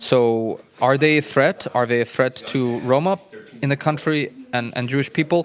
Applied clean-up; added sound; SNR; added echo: none; none; none; none.